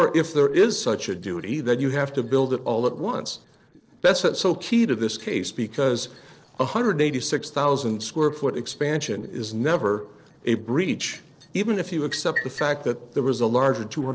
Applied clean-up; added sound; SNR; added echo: neural separator model SepFormer DNS4.